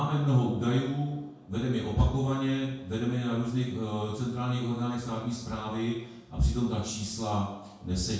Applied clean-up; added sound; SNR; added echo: none; none; none; reverberation time 0.6 s.